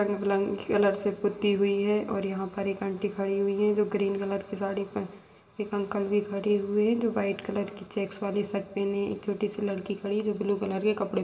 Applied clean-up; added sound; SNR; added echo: none; none; none; reverberation time 0.8 s.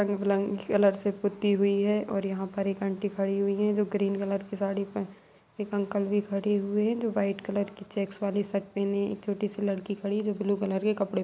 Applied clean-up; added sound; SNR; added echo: none; none; none; none.